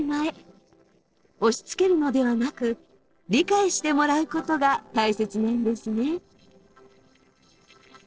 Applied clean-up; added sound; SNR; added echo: neural separator model SepFormer DNS4.